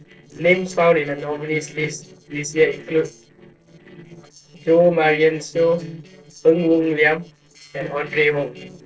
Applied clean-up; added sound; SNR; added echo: neural separator model SepFormer DNS4.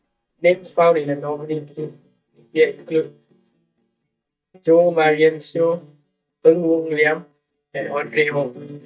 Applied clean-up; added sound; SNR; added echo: neural mask model DeepFilterNet 3.